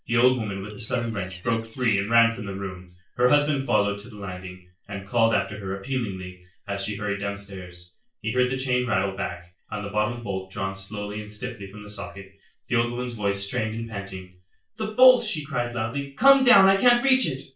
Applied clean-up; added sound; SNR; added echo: neural separator model SepFormer DNS4.